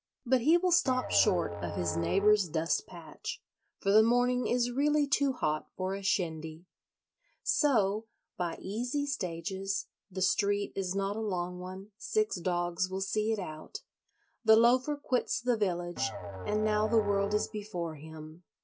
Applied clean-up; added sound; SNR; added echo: none; Musical instrument; 9 dB; none.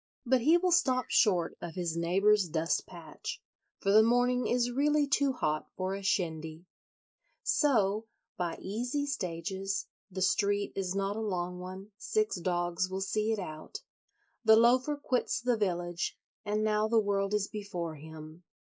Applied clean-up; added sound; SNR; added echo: neural mask model Resemble Enhance denoiser.